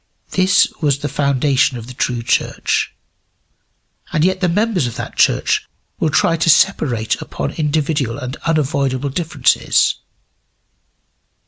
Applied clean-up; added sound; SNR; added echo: none; none; none; none.